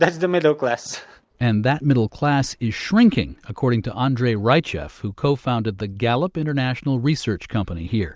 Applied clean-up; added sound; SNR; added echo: none; none; none; none.